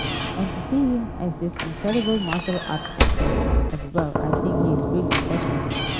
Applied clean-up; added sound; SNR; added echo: none; Knock / Slam; -3 dB; none.